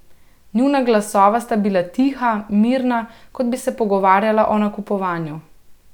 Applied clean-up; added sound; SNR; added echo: none; none; none; none.